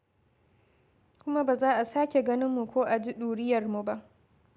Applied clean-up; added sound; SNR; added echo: none; none; none; none.